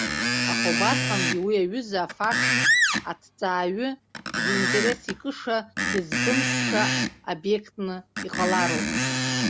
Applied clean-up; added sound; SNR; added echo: none; Screech; -2 dB; none.